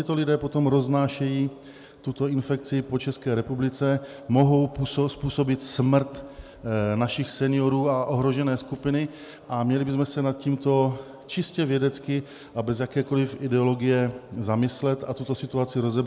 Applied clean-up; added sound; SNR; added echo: none; none; none; none.